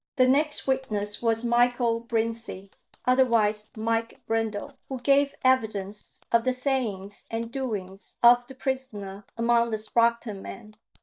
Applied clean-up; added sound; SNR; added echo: neural mask model DeepFilterNet 3.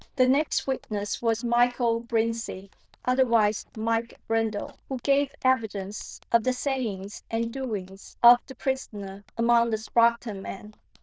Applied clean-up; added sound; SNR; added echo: neural diffusion model UNIVERSE++.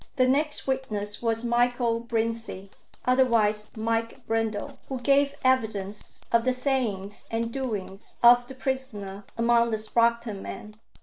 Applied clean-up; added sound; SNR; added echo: none; Zipper (clothing); 17 dB; none.